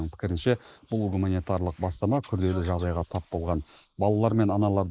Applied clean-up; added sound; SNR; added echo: neural mask model Resemble Enhance denoiser.